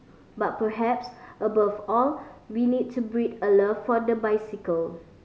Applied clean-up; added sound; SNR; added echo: none; none; none; none.